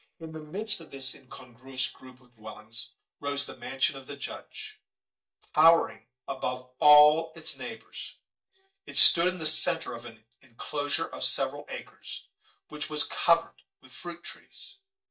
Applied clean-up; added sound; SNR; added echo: neural mask model DeepFilterNet 3.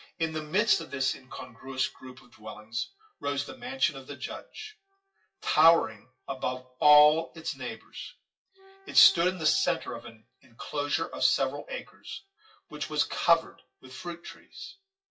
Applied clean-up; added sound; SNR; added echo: classical method WPE with log-MMSE.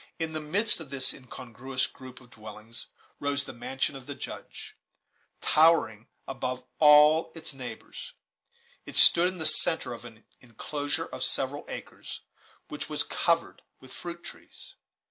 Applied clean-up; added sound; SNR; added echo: none; none; none; none.